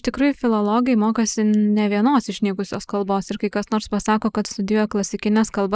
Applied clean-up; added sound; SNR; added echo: neural mask model Resemble Enhance denoiser.